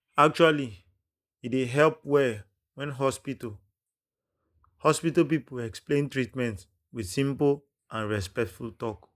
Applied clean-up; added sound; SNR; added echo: neural mask model Resemble Enhance denoiser.